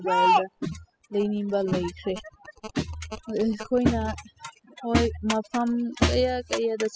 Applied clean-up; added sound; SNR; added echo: classical method spectral subtraction.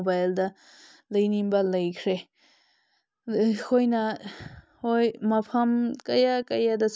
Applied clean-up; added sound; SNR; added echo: none; none; none; none.